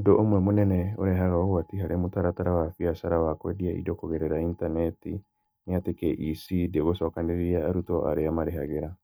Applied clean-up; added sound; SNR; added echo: neural mask model DeepFilterNet 3.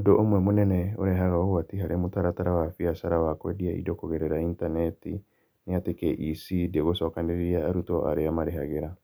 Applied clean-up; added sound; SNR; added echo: none; none; none; none.